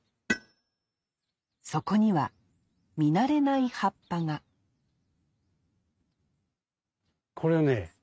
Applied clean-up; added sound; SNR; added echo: neural mask model RNNoise.